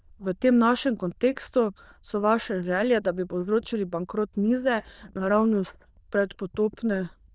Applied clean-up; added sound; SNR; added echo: neural diffusion model UNIVERSE++.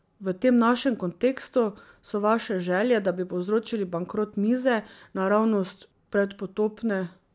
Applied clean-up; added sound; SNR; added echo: none; none; none; none.